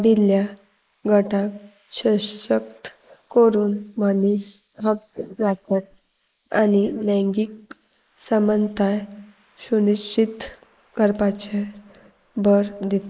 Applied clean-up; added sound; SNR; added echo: neural mask model Resemble Enhance denoiser.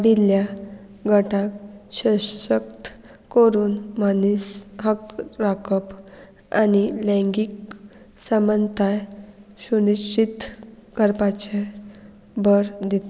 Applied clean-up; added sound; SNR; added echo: none; none; none; none.